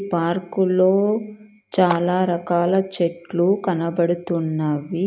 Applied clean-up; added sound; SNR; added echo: neural mask model RNNoise.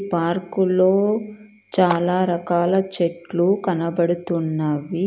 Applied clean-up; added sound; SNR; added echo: none; Clapping; 14 dB; none.